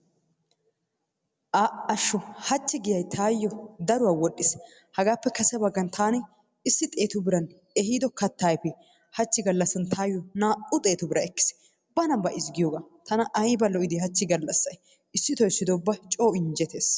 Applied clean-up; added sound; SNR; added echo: none; none; none; none.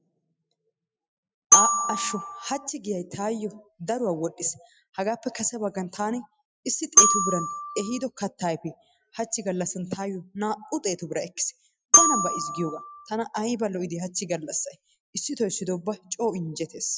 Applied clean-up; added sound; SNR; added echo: classical method Wiener filter.